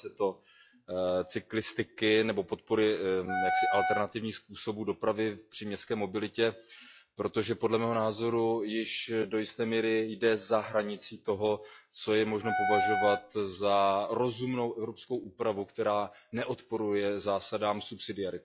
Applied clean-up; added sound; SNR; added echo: classical method log-MMSE.